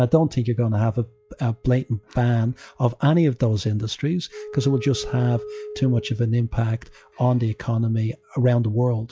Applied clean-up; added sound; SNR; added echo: classical method log-MMSE.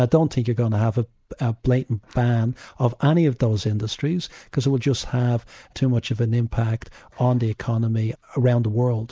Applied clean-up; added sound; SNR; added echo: neural mask model Resemble Enhance denoiser.